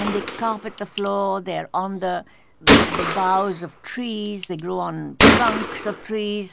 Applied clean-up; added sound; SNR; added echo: none; Gunshot, gunfire; -3 dB; none.